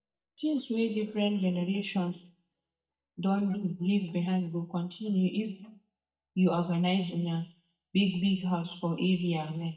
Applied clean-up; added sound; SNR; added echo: neural mask model DeepFilterNet 3.